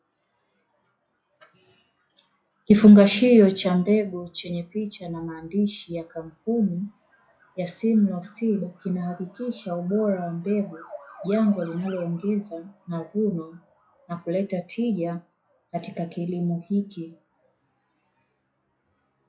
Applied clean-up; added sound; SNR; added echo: classical method log-MMSE.